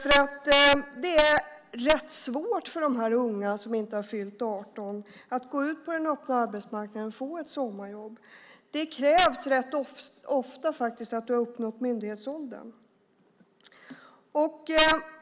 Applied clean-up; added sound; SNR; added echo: none; none; none; none.